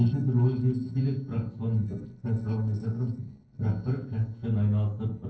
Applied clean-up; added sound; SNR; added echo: neural separator model SepFormer DNS4.